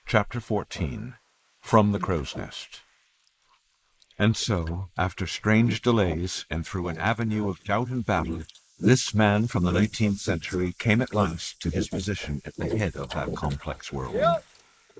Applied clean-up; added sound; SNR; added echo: neural mask model Resemble Enhance denoiser.